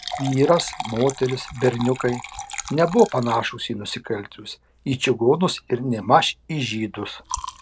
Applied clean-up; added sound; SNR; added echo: none; Liquid; 14 dB; none.